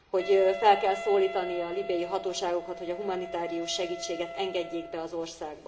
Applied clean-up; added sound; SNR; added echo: none; Wind instrument, woodwind instrument; 12 dB; reverberation time 2.0 s.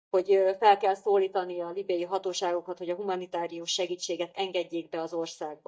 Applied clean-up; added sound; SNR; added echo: neural mask model DeepFilterNet 3.